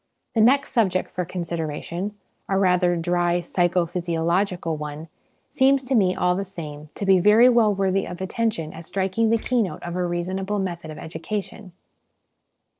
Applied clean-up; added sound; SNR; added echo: neural separator model SepFormer DNS4.